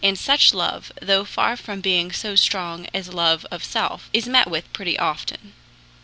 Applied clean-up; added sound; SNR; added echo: none; none; none; none.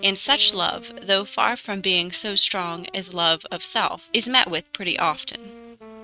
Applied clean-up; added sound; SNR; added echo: neural mask model RNNoise.